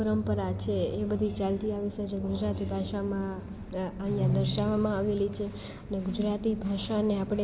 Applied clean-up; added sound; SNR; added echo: none; none; none; none.